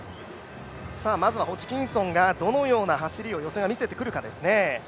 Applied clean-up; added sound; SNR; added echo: none; none; none; none.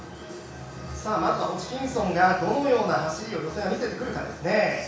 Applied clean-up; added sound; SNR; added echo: none; none; none; reverberation time 0.6 s.